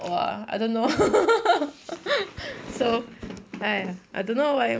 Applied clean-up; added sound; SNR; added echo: none; none; none; none.